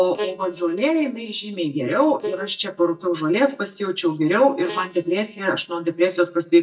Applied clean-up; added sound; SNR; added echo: neural mask model DeepFilterNet 3.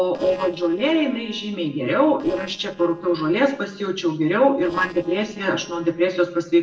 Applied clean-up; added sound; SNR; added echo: neural separator model SepFormer DNS4.